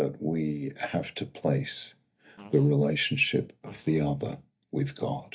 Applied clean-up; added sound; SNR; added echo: neural mask model DeepFilterNet 3.